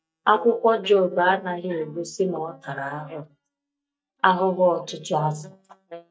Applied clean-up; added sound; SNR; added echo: neural mask model DeepFilterNet 3.